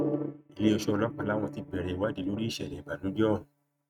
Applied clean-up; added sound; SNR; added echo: neural mask model RNNoise.